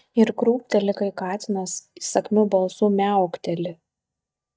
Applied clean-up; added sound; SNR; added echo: neural mask model DeepFilterNet 3.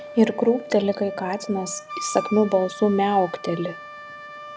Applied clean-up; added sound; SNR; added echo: none; Wind instrument, woodwind instrument; 14 dB; none.